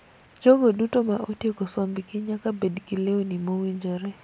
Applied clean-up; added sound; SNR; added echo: none; none; none; none.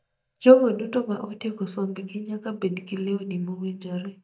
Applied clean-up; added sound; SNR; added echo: neural mask model DeepFilterNet 3.